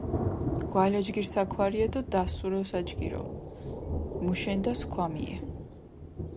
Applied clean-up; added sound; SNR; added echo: none; Thunder; 4 dB; none.